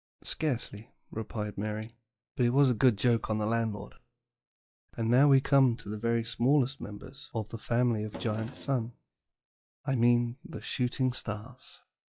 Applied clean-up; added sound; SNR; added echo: classical method log-MMSE.